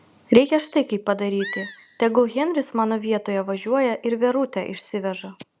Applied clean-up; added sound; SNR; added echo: none; Animal; 15 dB; none.